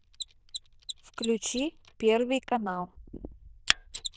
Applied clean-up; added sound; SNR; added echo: neural diffusion model UNIVERSE++.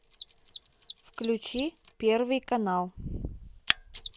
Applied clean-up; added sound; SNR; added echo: none; Mechanisms; 7 dB; none.